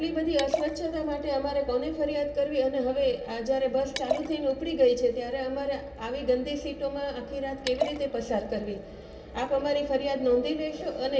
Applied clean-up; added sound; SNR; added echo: none; Liquid; 11 dB; reverberation time 0.2 s.